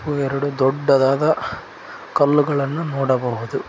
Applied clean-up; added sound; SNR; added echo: none; none; none; none.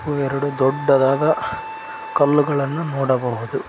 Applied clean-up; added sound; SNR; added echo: none; Wind instrument, woodwind instrument; 14 dB; none.